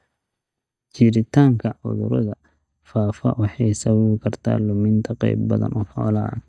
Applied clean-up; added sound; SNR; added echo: neural mask model DeepFilterNet 3.